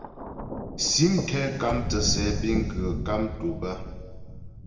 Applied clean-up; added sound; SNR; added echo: none; Thunder; 4 dB; reverberation time 1.5 s.